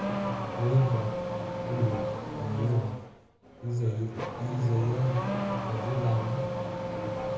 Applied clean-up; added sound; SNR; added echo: none; Accelerating, revving, vroom / Car; 3 dB; reverberation time 0.6 s.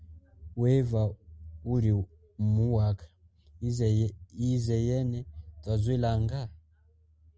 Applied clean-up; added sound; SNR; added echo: none; none; none; none.